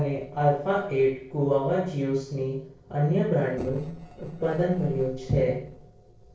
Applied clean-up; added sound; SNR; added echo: neural separator model SepFormer DNS4.